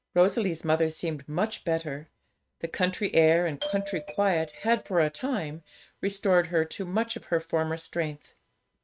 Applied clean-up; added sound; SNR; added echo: neural mask model RNNoise.